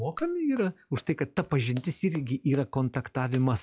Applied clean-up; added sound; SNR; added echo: classical method log-MMSE.